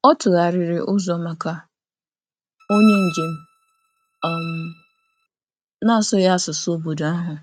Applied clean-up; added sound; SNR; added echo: neural mask model RNNoise.